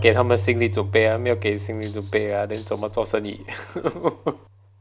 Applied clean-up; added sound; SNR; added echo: none; Rattle (instrument) + Keyboard (musical); 8 dB; none.